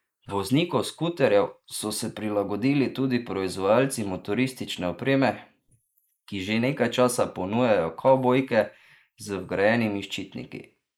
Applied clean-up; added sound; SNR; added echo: neural mask model Resemble Enhance denoiser.